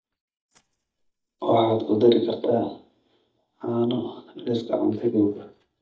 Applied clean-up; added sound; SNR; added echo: neural mask model DeepFilterNet 3.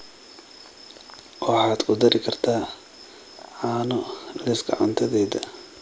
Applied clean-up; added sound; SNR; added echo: none; none; none; none.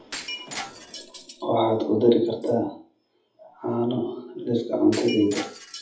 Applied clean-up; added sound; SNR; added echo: classical method WPE with log-MMSE.